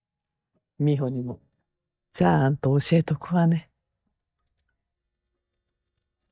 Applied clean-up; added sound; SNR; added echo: neural mask model DeepFilterNet 3.